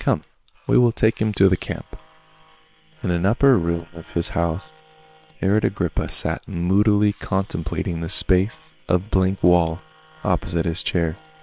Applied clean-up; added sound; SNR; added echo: neural separator model SepFormer WHAM!.